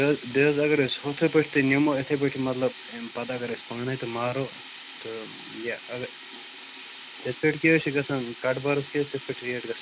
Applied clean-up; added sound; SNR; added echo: none; Sink (filling or washing); 11 dB; none.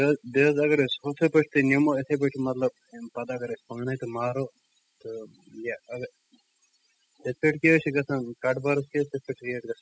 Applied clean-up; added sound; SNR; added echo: classical method spectral subtraction.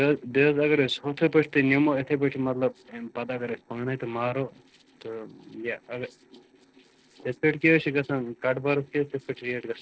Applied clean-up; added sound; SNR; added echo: neural separator model SepFormer DNS4.